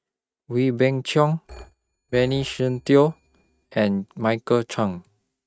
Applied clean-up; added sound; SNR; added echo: neural mask model RNNoise.